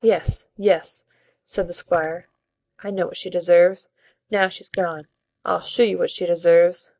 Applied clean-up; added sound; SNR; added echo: neural mask model DeepFilterNet 3.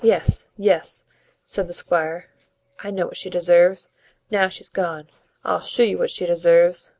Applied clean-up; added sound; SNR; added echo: none; none; none; none.